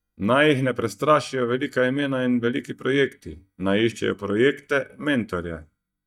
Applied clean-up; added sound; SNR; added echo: neural mask model DeepFilterNet 3.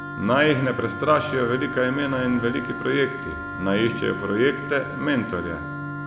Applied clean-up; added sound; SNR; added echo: none; Bowed string instrument + Wind instrument, woodwind instrument; 8 dB; none.